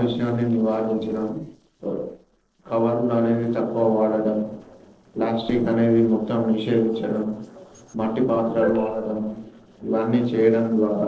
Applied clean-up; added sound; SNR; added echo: neural separator model SepFormer DNS4.